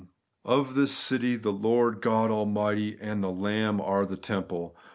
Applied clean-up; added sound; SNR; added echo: none; none; none; none.